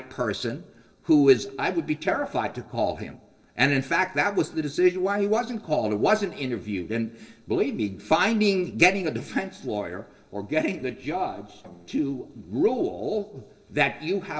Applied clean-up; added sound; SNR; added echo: neural separator model SepFormer DNS4.